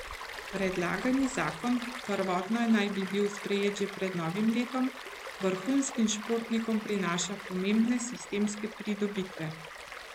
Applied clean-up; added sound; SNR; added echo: none; Stream; 11 dB; none.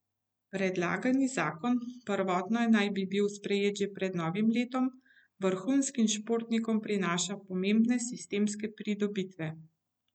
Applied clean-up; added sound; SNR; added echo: none; none; none; none.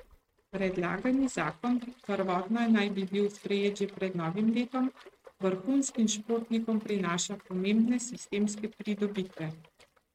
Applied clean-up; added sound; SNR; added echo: neural mask model RNNoise.